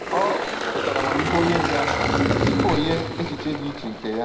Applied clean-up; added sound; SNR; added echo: none; Engine; -2 dB; reverberation time 0.8 s.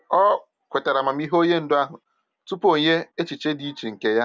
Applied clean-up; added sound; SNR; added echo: none; none; none; none.